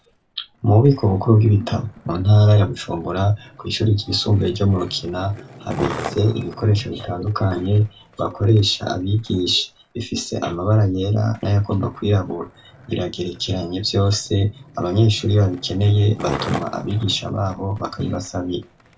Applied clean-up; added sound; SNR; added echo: none; Skateboard; 17 dB; reverberation time 0.2 s.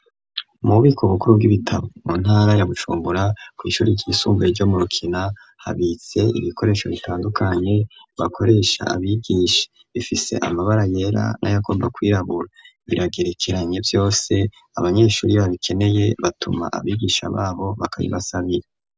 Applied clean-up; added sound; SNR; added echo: none; none; none; none.